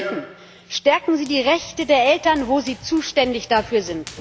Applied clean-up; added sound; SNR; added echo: none; Run; 17 dB; none.